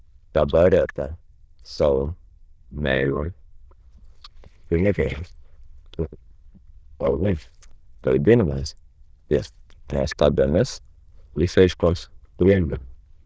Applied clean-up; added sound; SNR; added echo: neural diffusion model UNIVERSE++.